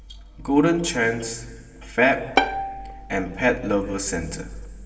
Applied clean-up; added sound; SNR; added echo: none; Bowed string instrument; 5 dB; reverberation time 1.7 s.